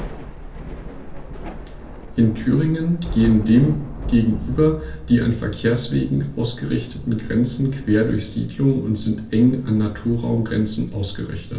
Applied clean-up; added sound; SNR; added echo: none; Thunder / Rain; 15 dB; reverberation time 0.2 s.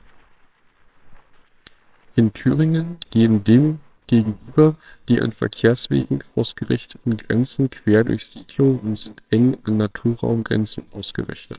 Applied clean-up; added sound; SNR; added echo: neural separator model SepFormer WHAMR!.